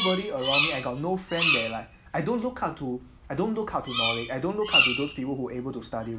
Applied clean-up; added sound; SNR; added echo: none; Bird vocalization, bird call, bird song; 0 dB; none.